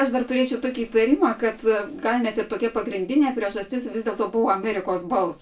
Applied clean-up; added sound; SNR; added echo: none; none; none; reverberation time 0.2 s.